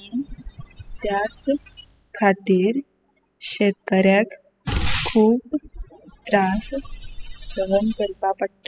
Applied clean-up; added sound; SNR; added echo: classical method spectral subtraction.